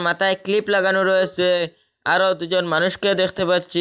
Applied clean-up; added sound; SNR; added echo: neural mask model DeepFilterNet 3.